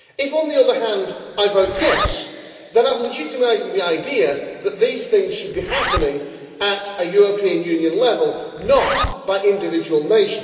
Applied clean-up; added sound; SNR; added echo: none; Zipper (clothing); 10 dB; reverberation time 2.5 s.